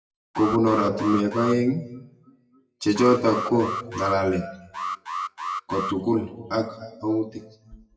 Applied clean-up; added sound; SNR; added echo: classical method WPE with log-MMSE.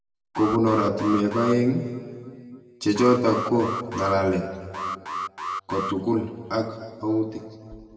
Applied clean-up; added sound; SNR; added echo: none; Alarm; 8 dB; reverberation time 2.0 s.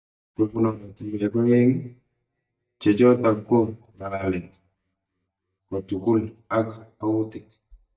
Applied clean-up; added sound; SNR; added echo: neural mask model DeepFilterNet 3.